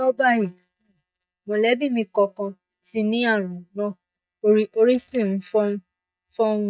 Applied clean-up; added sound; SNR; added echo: neural mask model DeepFilterNet 3.